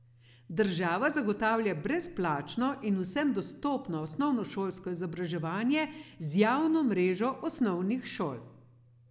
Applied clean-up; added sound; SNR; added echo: none; none; none; none.